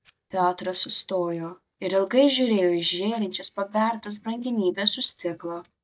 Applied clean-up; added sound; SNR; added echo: neural mask model DeepFilterNet 3.